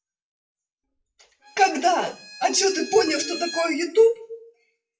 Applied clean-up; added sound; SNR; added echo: classical method WPE with log-MMSE.